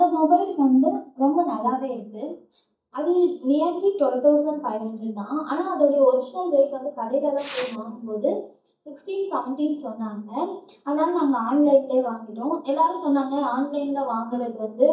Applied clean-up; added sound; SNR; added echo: neural mask model DeepFilterNet 3.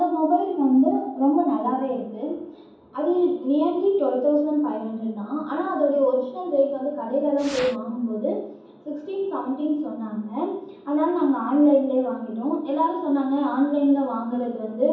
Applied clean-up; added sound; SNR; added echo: none; Fire; 11 dB; reverberation time 1.2 s.